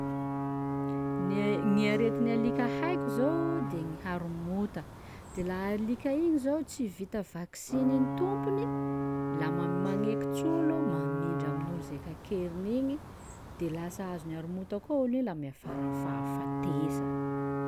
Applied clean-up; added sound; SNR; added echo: none; Alarm / Ocean / Boat, Water vehicle; 2 dB; none.